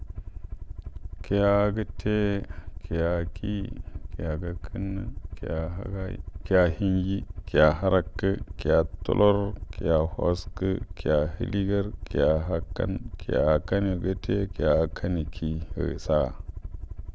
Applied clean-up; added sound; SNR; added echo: none; Aircraft; 9 dB; none.